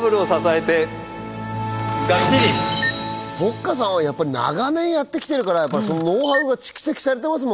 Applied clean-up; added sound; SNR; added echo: none; Camera; 11 dB; none.